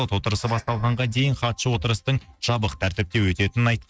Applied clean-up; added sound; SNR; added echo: neural mask model RNNoise.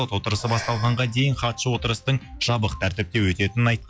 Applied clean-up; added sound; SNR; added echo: classical method log-MMSE.